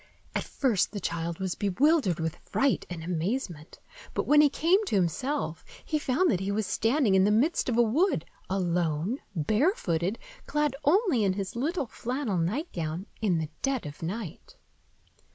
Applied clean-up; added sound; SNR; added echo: none; none; none; none.